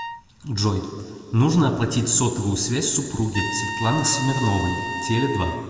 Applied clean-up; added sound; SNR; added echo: none; Trumpet; 10 dB; reverberation time 2.4 s.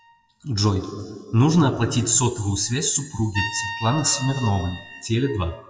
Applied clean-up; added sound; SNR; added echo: classical method WPE with log-MMSE.